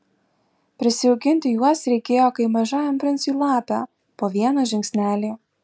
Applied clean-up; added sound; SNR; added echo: none; none; none; none.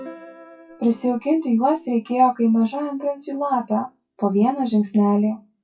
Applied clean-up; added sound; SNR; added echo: classical method WPE with log-MMSE.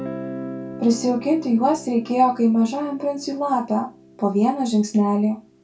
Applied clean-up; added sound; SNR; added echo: none; Guitar; 15 dB; reverberation time 0.2 s.